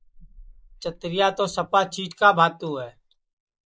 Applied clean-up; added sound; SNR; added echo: neural mask model Resemble Enhance denoiser.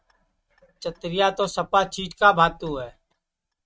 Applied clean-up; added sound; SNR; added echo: neural mask model RNNoise.